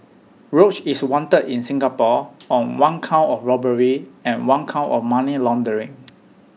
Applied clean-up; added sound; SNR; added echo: none; none; none; none.